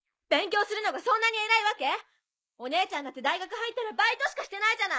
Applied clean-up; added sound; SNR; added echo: neural mask model Resemble Enhance denoiser.